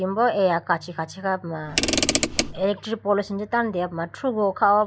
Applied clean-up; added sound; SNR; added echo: none; Mechanisms / Car; 0 dB; none.